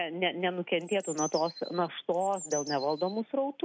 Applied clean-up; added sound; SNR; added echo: none; Bird; 11 dB; none.